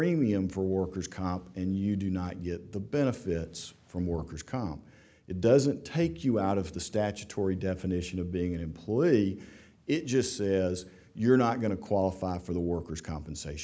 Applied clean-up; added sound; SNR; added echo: none; none; none; none.